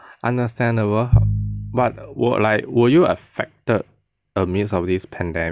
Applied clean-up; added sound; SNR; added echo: none; Piano; 2 dB; none.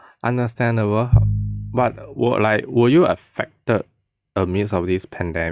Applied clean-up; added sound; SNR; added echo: neural mask model RNNoise.